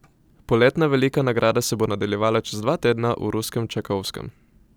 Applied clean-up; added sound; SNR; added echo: none; none; none; none.